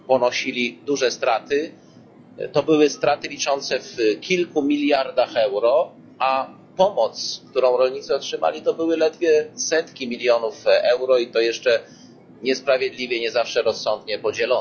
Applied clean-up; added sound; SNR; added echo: classical method log-MMSE.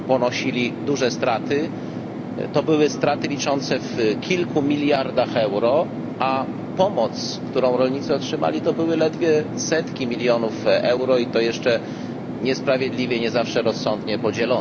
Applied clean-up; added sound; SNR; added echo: none; Fixed-wing aircraft, airplane; 7 dB; none.